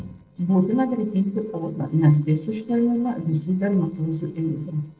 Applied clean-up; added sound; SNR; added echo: neural separator model SepFormer DNS4.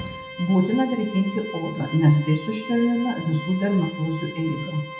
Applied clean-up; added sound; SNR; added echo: none; Organ; 12 dB; reverberation time 0.7 s.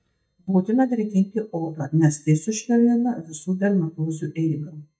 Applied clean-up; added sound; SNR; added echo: neural mask model DeepFilterNet 3.